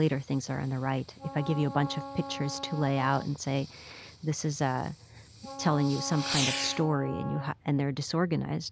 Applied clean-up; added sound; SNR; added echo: none; Fireworks + Wind instrument, woodwind instrument; 10 dB; none.